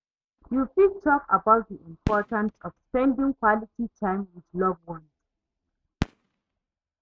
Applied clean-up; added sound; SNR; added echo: neural mask model RNNoise.